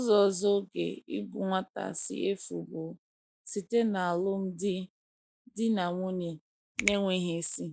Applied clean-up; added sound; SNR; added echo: neural mask model DeepFilterNet 3.